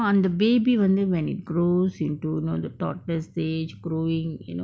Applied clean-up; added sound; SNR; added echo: none; none; none; none.